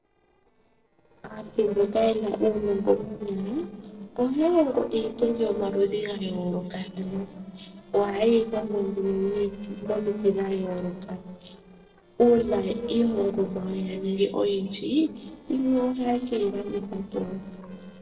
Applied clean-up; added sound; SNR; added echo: neural separator model SepFormer DNS4.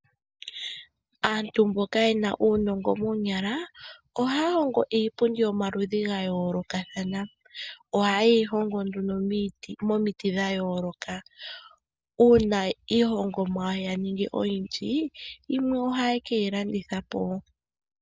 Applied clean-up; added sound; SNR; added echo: none; none; none; none.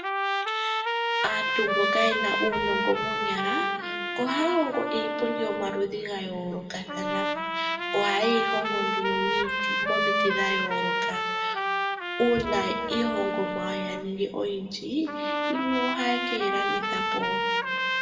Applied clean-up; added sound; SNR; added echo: none; Trumpet; -1 dB; reverberation time 2.3 s.